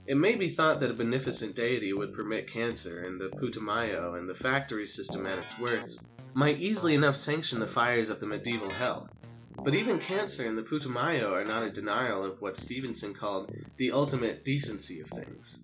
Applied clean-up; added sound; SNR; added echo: none; Keyboard (musical); 15 dB; none.